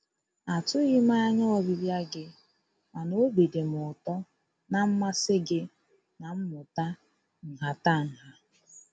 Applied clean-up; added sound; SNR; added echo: none; none; none; none.